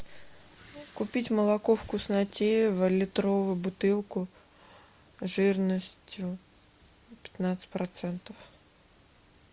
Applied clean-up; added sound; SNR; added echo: none; none; none; none.